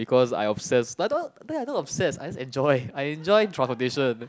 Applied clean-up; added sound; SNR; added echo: none; none; none; none.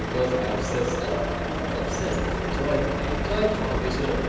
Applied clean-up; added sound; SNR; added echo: none; Truck; -1 dB; reverberation time 1.1 s.